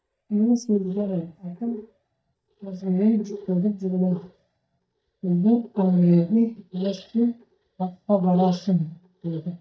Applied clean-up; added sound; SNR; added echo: neural mask model DeepFilterNet 3.